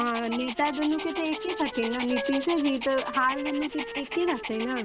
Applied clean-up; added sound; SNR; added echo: none; Wind instrument, woodwind instrument + Dog; 8 dB; none.